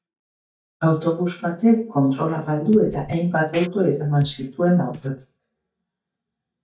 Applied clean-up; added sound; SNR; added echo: neural mask model DeepFilterNet 3.